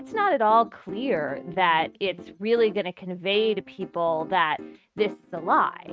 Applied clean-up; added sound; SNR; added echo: neural mask model RNNoise.